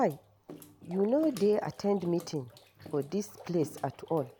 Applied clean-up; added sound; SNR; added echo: none; Bathtub (filling or washing) / Water / Splash, splatter; 19 dB; none.